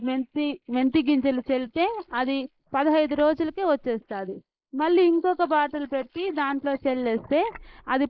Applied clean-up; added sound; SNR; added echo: neural mask model Resemble Enhance denoiser.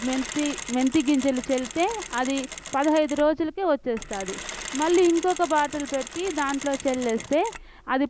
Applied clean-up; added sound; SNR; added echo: none; Mechanisms; 13 dB; none.